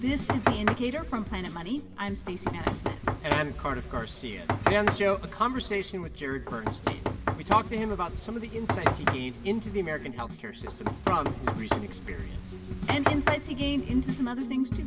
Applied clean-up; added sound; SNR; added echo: none; Knock; 2 dB; reverberation time 2.7 s.